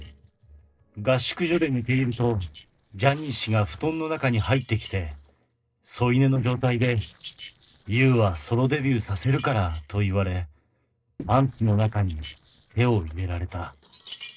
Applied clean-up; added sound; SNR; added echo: neural separator model SepFormer DNS4.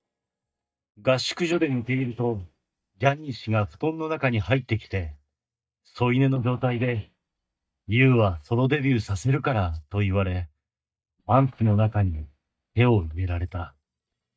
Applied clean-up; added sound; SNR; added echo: neural mask model DeepFilterNet 3.